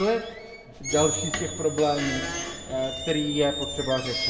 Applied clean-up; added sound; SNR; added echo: none; Squeak; 5 dB; reverberation time 0.7 s.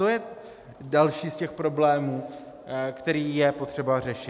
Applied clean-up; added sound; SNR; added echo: none; none; none; none.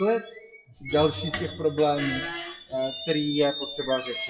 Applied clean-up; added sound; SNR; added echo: classical method WPE with log-MMSE.